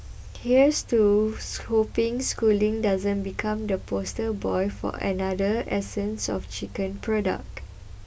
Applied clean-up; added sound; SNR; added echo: none; none; none; none.